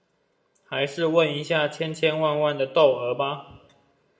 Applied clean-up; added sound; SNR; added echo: none; none; none; reverberation time 0.8 s.